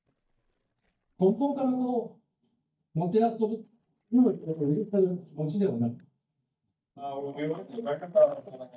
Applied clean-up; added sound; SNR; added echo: neural mask model DeepFilterNet 3.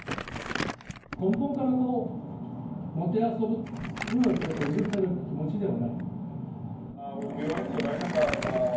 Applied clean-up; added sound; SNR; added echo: none; Crumpling, crinkling; 11 dB; reverberation time 0.9 s.